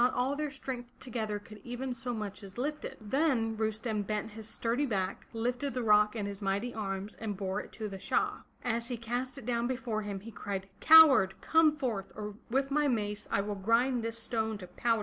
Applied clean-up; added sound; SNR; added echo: none; none; none; none.